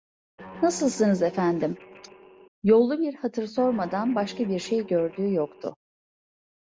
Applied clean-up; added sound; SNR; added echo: none; Guitar; 16 dB; none.